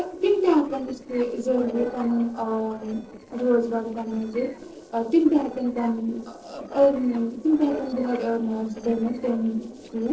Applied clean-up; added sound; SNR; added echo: neural separator model SepFormer DNS4.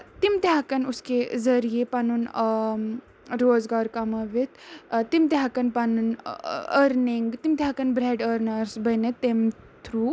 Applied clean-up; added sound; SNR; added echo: none; none; none; none.